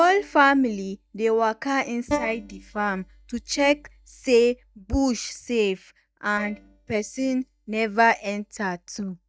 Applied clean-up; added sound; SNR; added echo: neural mask model DeepFilterNet 3.